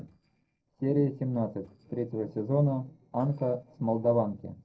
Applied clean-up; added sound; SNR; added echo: neural separator model SepFormer DNS4.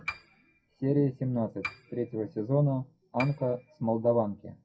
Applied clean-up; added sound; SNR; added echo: classical method WPE with log-MMSE.